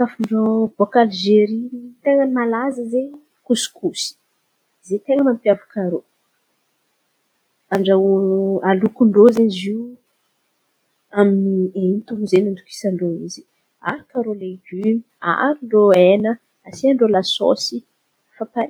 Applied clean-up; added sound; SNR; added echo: none; none; none; none.